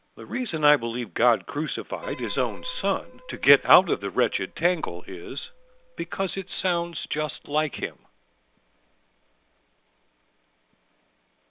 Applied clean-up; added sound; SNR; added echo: none; Piano; 14 dB; none.